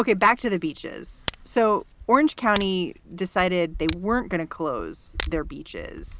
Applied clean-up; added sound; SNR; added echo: none; Tick; 10 dB; none.